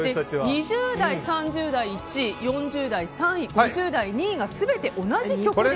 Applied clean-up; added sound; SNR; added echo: none; none; none; none.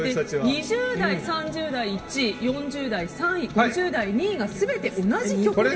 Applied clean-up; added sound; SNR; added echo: none; none; none; reverberation time 1.8 s.